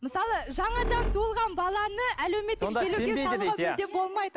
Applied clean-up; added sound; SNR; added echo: none; Squeak; 7 dB; none.